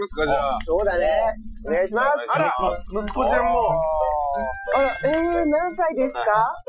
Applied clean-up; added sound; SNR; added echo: classical method Wiener filter.